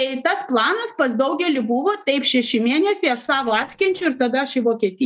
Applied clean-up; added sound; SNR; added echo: neural mask model DeepFilterNet 3.